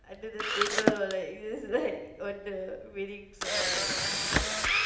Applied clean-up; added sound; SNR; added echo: none; Camera; -4 dB; reverberation time 0.8 s.